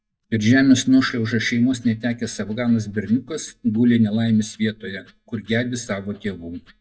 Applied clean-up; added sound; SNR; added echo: neural mask model DeepFilterNet 3.